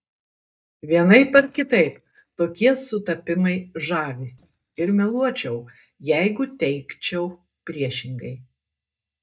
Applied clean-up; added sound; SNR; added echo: neural mask model DeepFilterNet 3.